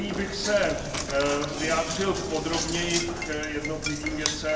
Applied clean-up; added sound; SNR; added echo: none; Knock; 4 dB; reverberation time 0.9 s.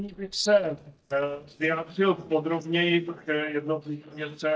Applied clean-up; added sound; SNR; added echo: neural mask model DeepFilterNet 3.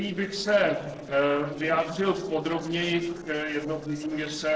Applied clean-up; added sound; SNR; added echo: neural separator model SepFormer DNS4.